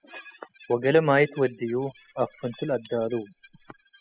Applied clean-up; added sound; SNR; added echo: classical method spectral subtraction.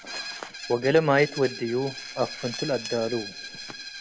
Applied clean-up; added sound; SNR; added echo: none; Screech; 12 dB; none.